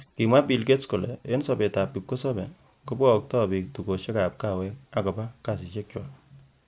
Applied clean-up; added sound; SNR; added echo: none; none; none; none.